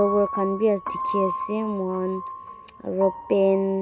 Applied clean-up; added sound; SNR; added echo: none; Piano; 8 dB; none.